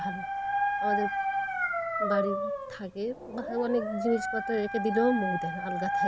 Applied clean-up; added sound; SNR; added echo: none; Dog; -1 dB; none.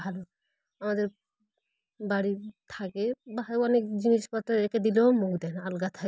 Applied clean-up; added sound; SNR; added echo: none; none; none; none.